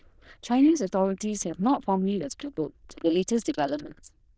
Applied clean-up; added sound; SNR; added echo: neural diffusion model UNIVERSE++.